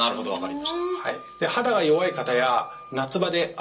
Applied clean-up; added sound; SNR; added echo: none; Wind instrument, woodwind instrument; 17 dB; reverberation time 0.2 s.